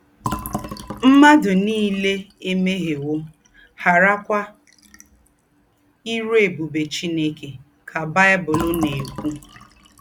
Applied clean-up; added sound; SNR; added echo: none; Fill (with liquid); 15 dB; none.